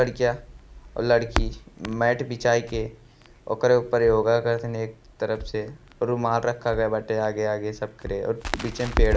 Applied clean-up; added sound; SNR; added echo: none; Crackle; 7 dB; none.